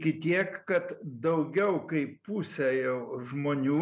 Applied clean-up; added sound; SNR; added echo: none; none; none; none.